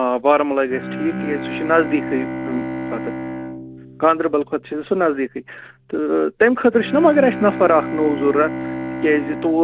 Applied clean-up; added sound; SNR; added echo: none; Bowed string instrument; 10 dB; none.